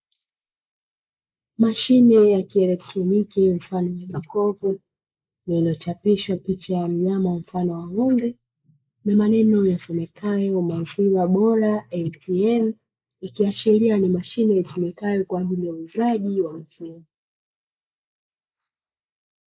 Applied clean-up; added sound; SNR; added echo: neural mask model Resemble Enhance denoiser.